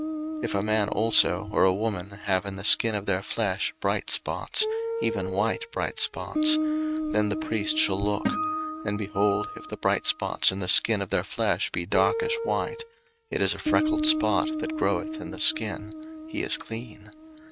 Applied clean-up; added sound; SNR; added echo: neural mask model RNNoise.